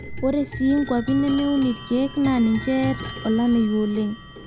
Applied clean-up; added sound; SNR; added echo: none; Clock; 12 dB; none.